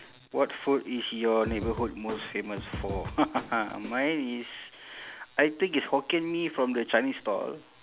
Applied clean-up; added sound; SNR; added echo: none; Snare drum / Drum kit; 10 dB; none.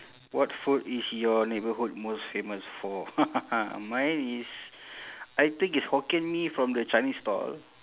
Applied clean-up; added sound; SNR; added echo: none; none; none; none.